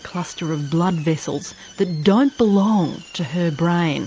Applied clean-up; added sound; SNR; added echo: none; none; none; none.